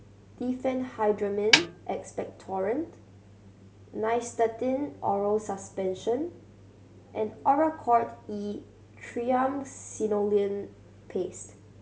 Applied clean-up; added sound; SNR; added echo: none; Snare drum; -3 dB; none.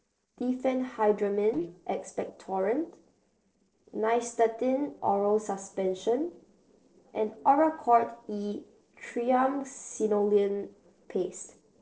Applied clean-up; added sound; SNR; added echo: neural separator model SepFormer DNS4.